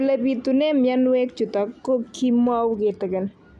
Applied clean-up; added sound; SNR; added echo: none; none; none; none.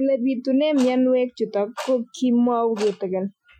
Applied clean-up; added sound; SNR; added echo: classical method Wiener filter.